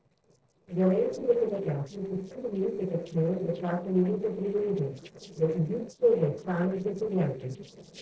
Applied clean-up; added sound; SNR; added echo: neural separator model SepFormer DNS4.